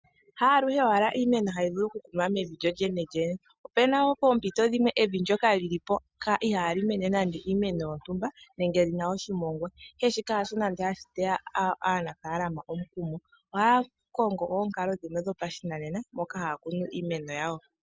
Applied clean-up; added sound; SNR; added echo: none; none; none; none.